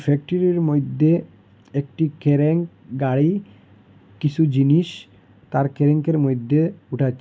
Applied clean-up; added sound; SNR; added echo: none; none; none; none.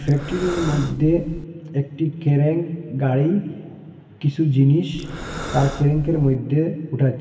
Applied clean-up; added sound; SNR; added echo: none; Breathing; 11 dB; reverberation time 2.0 s.